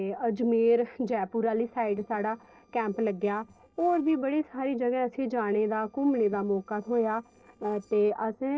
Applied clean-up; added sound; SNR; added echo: neural separator model SepFormer DNS4.